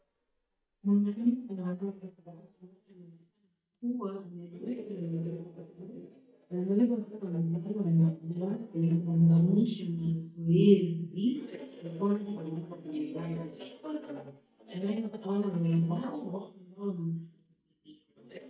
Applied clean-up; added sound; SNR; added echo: neural mask model DeepFilterNet 3.